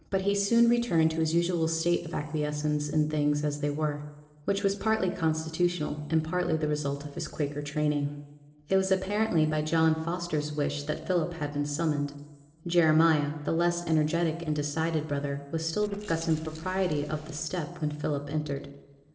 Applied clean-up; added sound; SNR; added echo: neural separator model SepFormer DNS4.